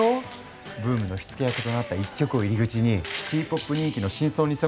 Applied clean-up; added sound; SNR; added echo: none; Gunshot, gunfire; 11 dB; none.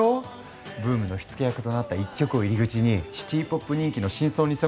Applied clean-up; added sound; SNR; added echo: none; none; none; none.